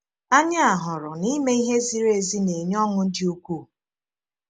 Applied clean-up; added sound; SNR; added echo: none; none; none; none.